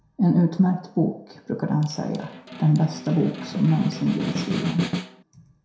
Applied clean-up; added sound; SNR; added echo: none; Snare drum; 8 dB; reverberation time 0.6 s.